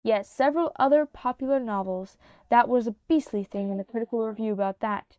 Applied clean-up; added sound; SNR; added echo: neural mask model DeepFilterNet 3.